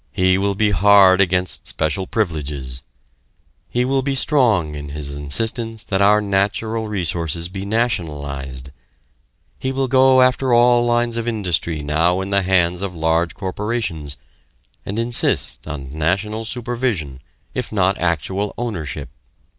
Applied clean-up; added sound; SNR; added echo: none; none; none; none.